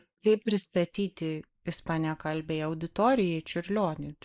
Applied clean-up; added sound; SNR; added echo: neural mask model Resemble Enhance denoiser.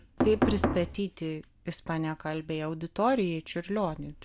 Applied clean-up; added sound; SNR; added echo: none; Knock; -2 dB; none.